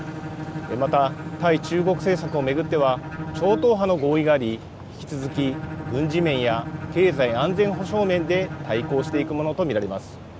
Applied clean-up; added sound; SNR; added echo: none; Bowed string instrument; 10 dB; none.